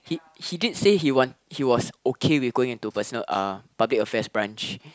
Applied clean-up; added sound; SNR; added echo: none; none; none; none.